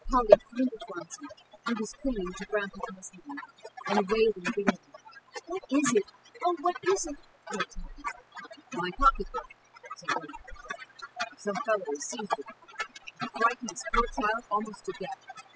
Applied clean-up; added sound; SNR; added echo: classical method spectral subtraction.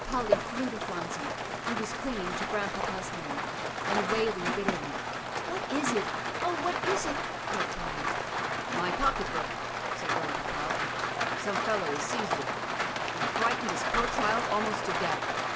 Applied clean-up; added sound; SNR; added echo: none; Rain; -4 dB; none.